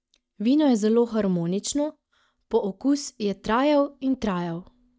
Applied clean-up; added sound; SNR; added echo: neural mask model DeepFilterNet 3.